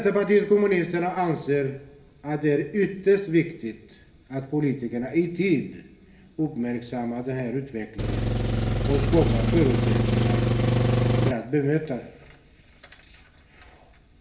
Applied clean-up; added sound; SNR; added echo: none; Engine; -4 dB; reverberation time 0.9 s.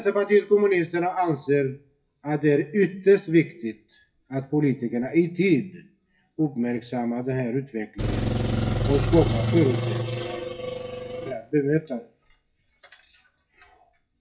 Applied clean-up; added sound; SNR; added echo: classical method WPE with log-MMSE.